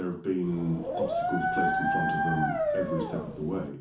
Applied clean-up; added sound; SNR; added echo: none; Dog; -2 dB; reverberation time 0.9 s.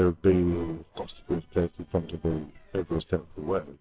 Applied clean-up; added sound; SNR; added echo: neural separator model SepFormer WHAMR!.